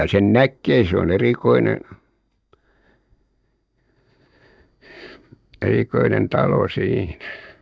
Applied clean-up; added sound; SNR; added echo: neural mask model DeepFilterNet 3.